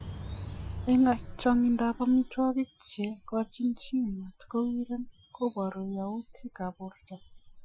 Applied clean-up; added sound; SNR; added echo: classical method Wiener filter.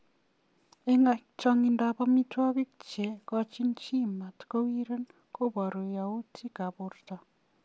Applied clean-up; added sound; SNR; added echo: none; none; none; none.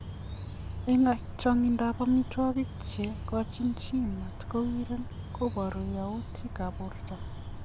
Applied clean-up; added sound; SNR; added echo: none; Bird; 7 dB; none.